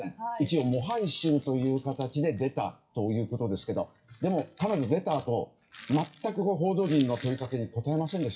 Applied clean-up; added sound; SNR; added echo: classical method WPE with log-MMSE.